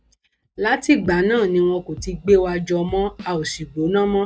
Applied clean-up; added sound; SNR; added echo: neural mask model DeepFilterNet 3.